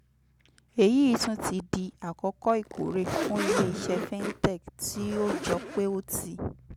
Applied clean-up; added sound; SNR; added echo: none; Zipper (clothing); 4 dB; none.